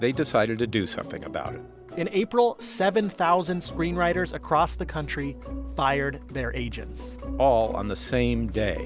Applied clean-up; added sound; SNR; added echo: none; none; none; none.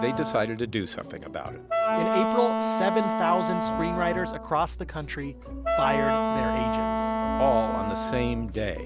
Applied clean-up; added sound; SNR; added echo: none; Wind instrument, woodwind instrument; -1 dB; none.